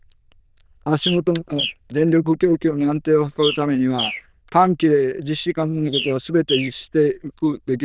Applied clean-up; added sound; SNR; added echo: neural diffusion model UNIVERSE++.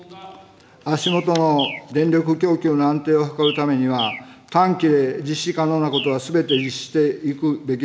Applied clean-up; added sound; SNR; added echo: none; Bird; 13 dB; none.